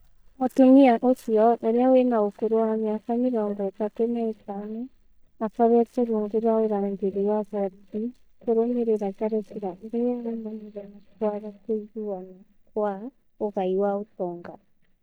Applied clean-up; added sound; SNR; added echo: neural mask model DeepFilterNet 3.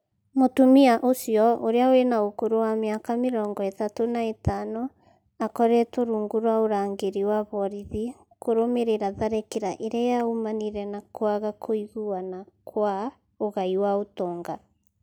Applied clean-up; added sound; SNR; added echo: none; none; none; none.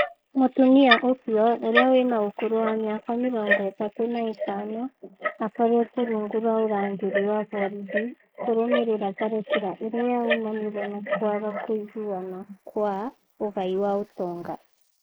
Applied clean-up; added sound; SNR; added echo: neural mask model Resemble Enhance denoiser.